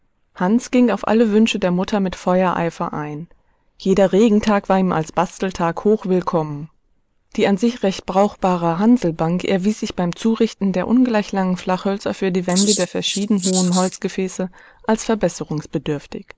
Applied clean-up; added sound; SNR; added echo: neural mask model Resemble Enhance denoiser.